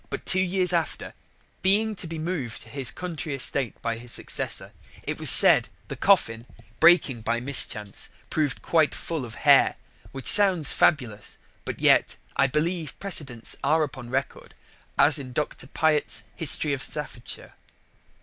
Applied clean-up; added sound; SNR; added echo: none; none; none; none.